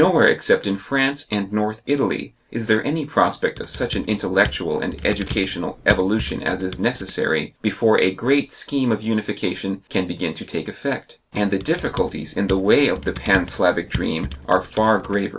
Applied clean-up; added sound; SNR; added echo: none; Computer keyboard; 12 dB; none.